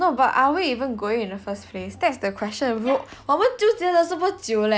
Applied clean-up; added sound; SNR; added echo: none; none; none; none.